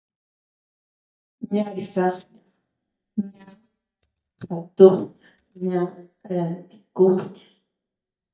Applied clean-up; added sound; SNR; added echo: neural mask model DeepFilterNet 3.